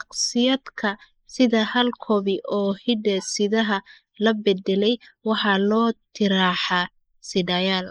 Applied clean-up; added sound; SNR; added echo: neural mask model Resemble Enhance denoiser.